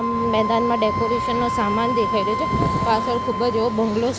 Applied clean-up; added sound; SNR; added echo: none; Wind instrument, woodwind instrument; 3 dB; none.